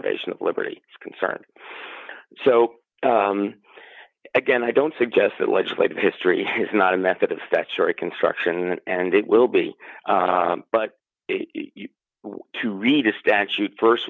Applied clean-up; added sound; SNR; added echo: none; none; none; none.